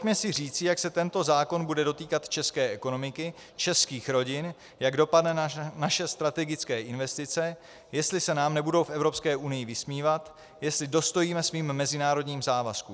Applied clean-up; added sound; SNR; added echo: none; none; none; none.